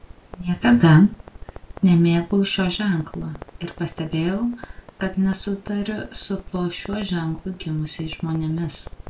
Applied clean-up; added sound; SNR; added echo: none; Crackle; 18 dB; reverberation time 0.2 s.